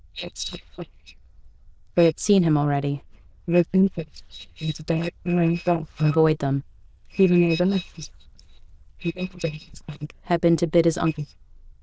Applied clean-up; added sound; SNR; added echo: neural diffusion model UNIVERSE++.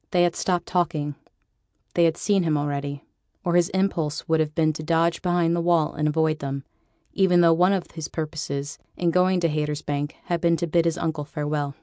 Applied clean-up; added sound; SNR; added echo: none; none; none; none.